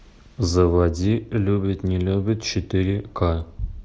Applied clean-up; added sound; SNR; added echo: none; none; none; none.